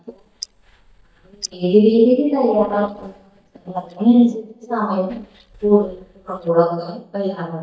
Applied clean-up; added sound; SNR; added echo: neural mask model DeepFilterNet 3.